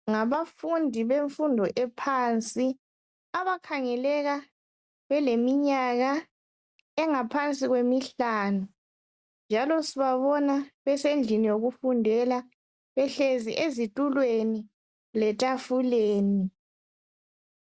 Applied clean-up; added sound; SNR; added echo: none; none; none; none.